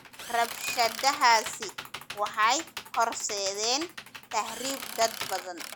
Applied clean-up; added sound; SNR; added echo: none; Drill + Computer keyboard; 11 dB; none.